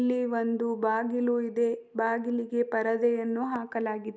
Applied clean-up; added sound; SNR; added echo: none; none; none; none.